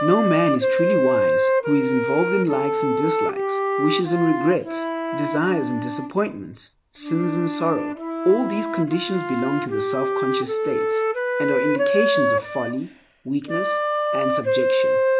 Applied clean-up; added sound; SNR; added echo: none; Wind instrument, woodwind instrument; -1 dB; none.